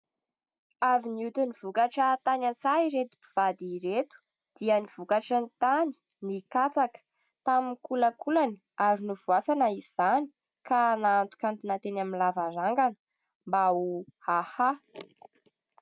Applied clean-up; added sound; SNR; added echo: none; none; none; none.